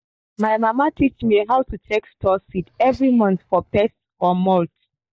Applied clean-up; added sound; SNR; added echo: neural mask model DeepFilterNet 3.